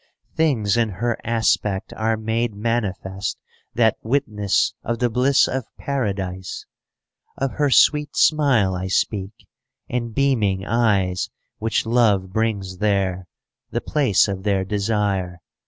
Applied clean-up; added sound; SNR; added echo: none; none; none; none.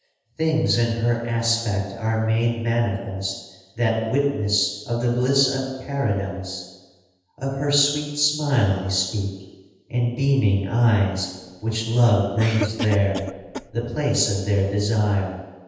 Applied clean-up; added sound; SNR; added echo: none; Cough; 11 dB; reverberation time 1.1 s.